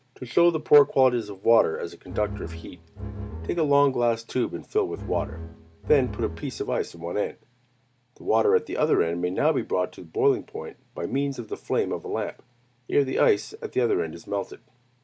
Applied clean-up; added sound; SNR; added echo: none; Bowed string instrument; 10 dB; none.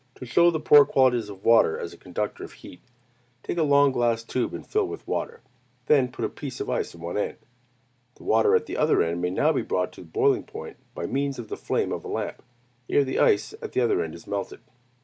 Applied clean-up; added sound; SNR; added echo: none; none; none; none.